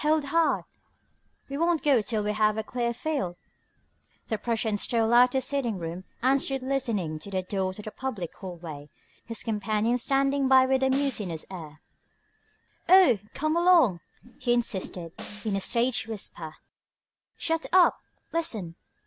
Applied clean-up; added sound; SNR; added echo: none; Whoosh, swoosh, swish + Snare drum; 18 dB; none.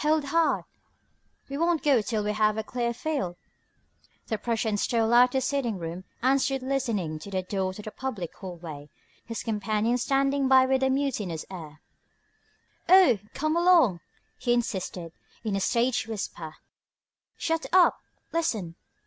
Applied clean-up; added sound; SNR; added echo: none; none; none; none.